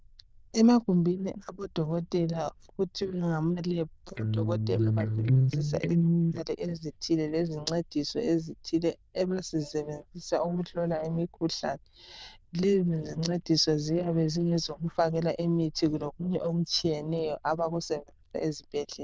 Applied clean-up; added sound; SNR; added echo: neural diffusion model UNIVERSE++.